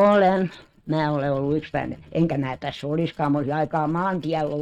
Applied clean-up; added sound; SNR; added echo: neural mask model RNNoise.